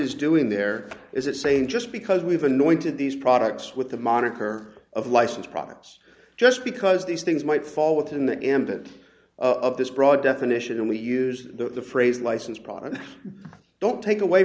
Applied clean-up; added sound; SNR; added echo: none; none; none; none.